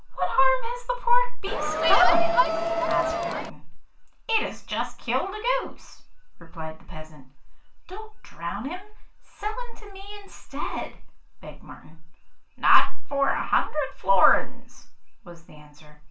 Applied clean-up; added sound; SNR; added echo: none; Crowd; 3 dB; reverberation time 0.3 s.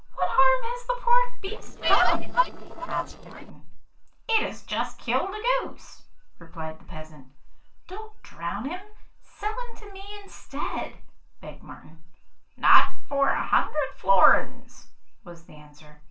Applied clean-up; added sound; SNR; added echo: neural separator model SepFormer DNS4.